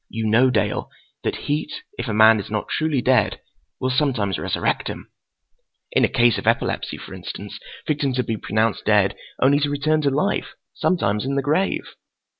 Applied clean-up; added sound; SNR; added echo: none; none; none; none.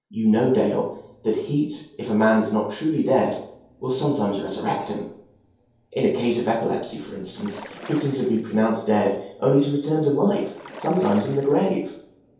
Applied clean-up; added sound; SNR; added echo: none; Splash, splatter; 18 dB; reverberation time 0.7 s.